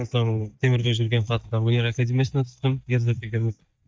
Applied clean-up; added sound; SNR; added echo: neural mask model DeepFilterNet 3.